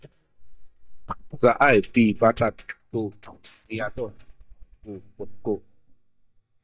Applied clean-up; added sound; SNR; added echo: neural mask model DeepFilterNet 3.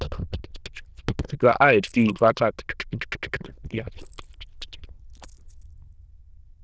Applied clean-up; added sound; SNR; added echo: neural diffusion model UNIVERSE++.